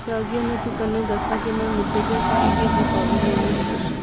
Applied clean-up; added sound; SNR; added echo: none; Train; -3 dB; none.